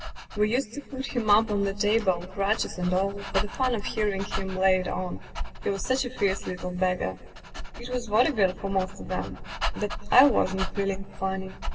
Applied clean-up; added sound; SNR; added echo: none; Dog; 7 dB; reverberation time 2.2 s.